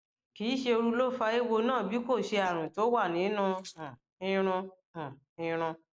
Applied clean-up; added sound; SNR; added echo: neural mask model Resemble Enhance denoiser.